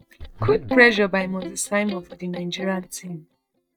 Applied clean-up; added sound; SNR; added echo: neural mask model DeepFilterNet 3.